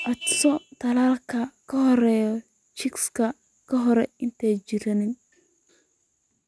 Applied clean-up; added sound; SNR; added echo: neural mask model RNNoise.